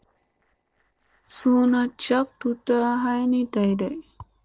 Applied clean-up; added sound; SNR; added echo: neural separator model SepFormer DNS4.